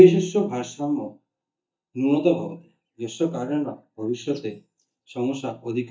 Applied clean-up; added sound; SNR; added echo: neural mask model DeepFilterNet 3.